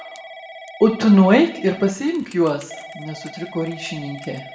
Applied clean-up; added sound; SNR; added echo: none; Telephone / Typing; 18 dB; reverberation time 0.6 s.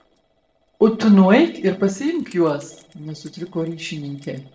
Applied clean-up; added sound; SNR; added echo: neural separator model SepFormer DNS4.